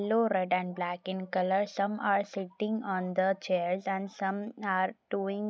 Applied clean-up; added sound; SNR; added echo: none; none; none; none.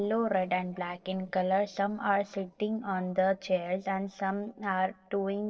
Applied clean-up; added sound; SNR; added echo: neural separator model SepFormer DNS4.